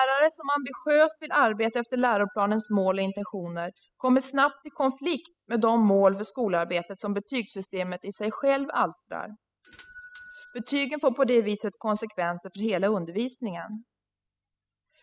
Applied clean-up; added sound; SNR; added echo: classical method spectral subtraction.